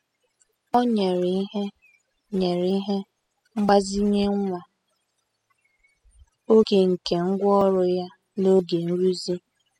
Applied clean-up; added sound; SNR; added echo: classical method spectral subtraction.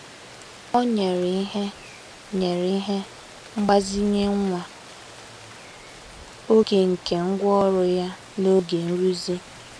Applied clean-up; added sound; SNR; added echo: none; Rain; 19 dB; none.